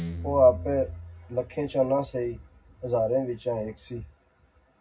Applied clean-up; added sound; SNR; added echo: none; Guitar; 14 dB; reverberation time 0.4 s.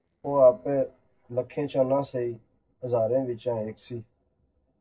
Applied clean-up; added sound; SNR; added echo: neural separator model SepFormer DNS4.